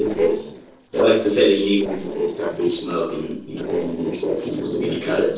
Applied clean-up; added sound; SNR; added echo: neural separator model SepFormer DNS4.